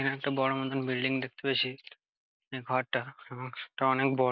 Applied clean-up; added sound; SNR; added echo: none; none; none; none.